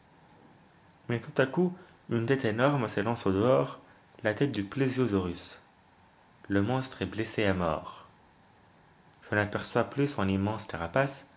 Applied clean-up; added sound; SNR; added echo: none; none; none; none.